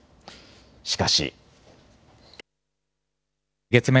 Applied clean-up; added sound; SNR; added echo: none; none; none; none.